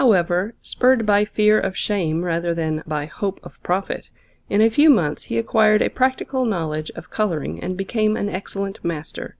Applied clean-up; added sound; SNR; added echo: none; none; none; none.